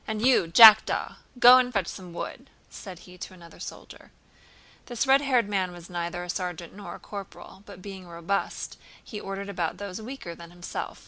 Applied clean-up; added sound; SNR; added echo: none; none; none; none.